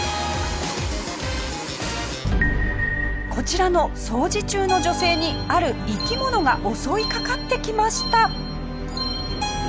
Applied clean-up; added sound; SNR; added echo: none; Keyboard (musical); 14 dB; none.